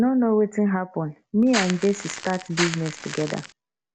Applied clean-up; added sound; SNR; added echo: none; Crackle; 8 dB; none.